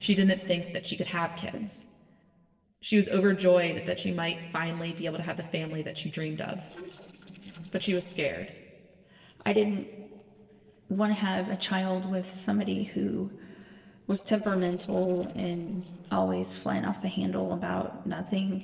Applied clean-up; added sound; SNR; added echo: neural separator model SepFormer DNS4.